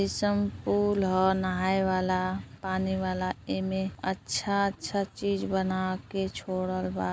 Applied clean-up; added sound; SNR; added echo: none; none; none; none.